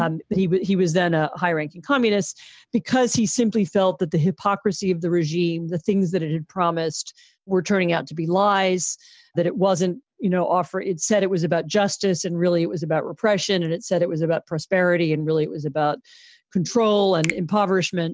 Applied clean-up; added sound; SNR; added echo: none; Finger snapping; 14 dB; none.